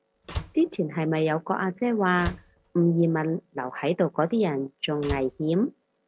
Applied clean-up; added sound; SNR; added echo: none; Slam; 13 dB; none.